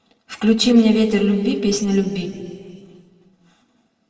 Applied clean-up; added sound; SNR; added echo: none; none; none; reverberation time 1.9 s.